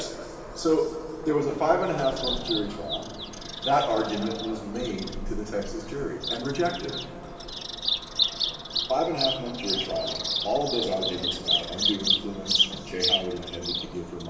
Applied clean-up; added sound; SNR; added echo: none; Bird vocalization, bird call, bird song; 2 dB; reverberation time 2.4 s.